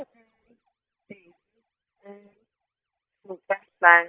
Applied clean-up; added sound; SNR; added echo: neural mask model DeepFilterNet 3.